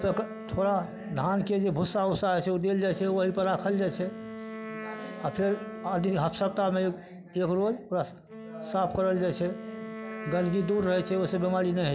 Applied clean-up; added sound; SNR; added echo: none; Wind instrument, woodwind instrument; 13 dB; none.